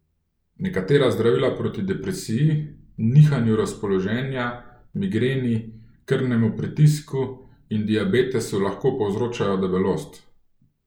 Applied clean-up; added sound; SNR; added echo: none; none; none; none.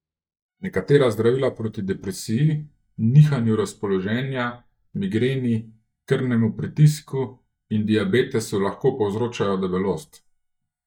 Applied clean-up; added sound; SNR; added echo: neural mask model DeepFilterNet 3.